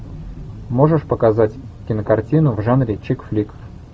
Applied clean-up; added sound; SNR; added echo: none; none; none; none.